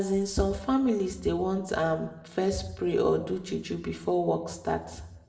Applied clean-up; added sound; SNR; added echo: none; none; none; reverberation time 0.7 s.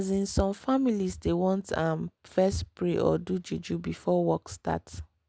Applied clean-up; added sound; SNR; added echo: none; none; none; none.